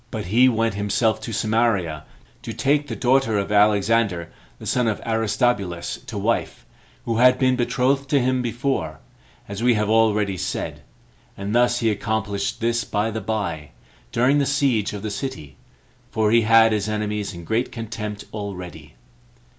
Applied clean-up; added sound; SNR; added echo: none; none; none; none.